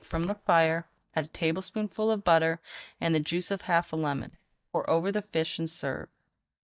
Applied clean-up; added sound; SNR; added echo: neural mask model DeepFilterNet 3.